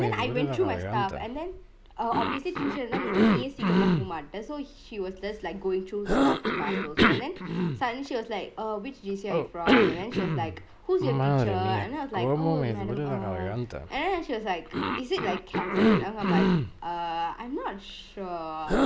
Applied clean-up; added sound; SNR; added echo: none; Cough; -4 dB; none.